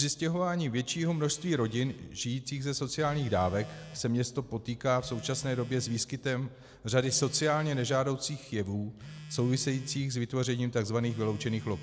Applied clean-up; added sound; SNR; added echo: none; Telephone; 18 dB; none.